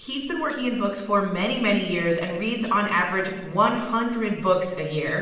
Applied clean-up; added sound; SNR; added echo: none; Tambourine; 13 dB; reverberation time 0.9 s.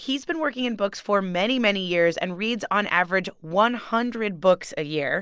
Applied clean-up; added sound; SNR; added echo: none; none; none; none.